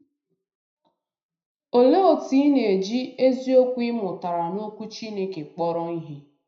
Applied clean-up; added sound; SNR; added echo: none; none; none; reverberation time 0.4 s.